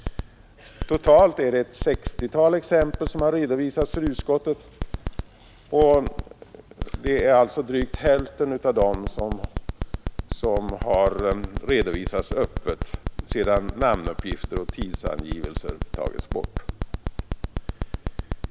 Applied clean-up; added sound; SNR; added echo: none; Alarm; 3 dB; none.